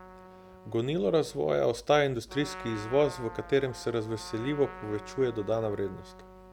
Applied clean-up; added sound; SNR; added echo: none; Trumpet; 16 dB; none.